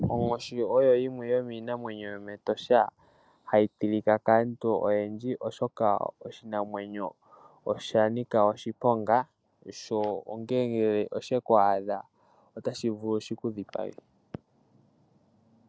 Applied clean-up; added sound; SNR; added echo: none; none; none; none.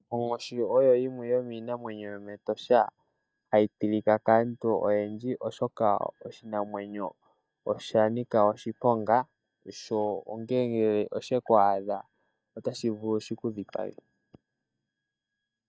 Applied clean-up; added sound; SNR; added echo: neural mask model DeepFilterNet 3.